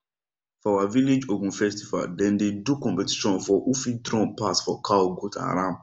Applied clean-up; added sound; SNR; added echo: none; none; none; none.